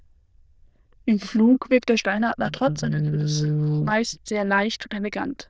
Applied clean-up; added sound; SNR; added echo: neural diffusion model UNIVERSE++.